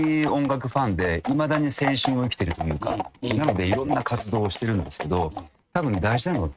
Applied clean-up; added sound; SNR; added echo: neural mask model RNNoise.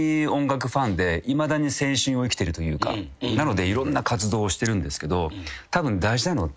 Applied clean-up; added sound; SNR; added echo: none; none; none; none.